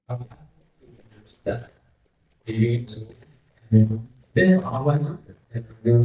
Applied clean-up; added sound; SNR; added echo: neural mask model DeepFilterNet 3.